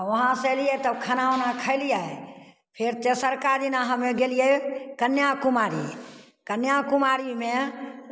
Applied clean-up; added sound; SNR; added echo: none; none; none; none.